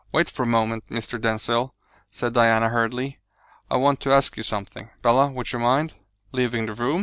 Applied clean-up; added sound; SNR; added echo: none; none; none; none.